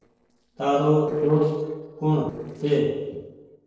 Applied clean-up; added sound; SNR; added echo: neural separator model SepFormer DNS4.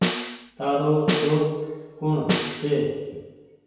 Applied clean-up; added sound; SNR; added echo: none; Snare drum; 3 dB; reverberation time 1.1 s.